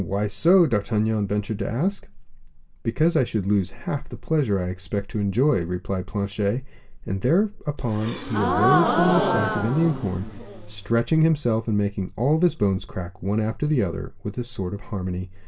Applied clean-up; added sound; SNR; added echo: none; Gasp; 1 dB; reverberation time 0.2 s.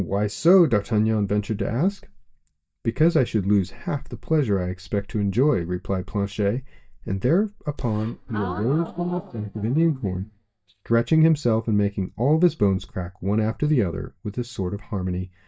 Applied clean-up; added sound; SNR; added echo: neural mask model DeepFilterNet 3.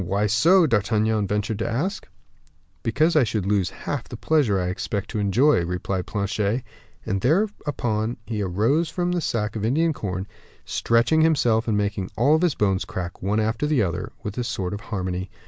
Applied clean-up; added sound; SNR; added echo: none; none; none; none.